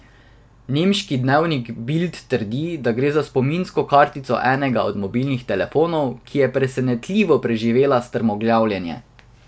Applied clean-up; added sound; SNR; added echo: none; none; none; none.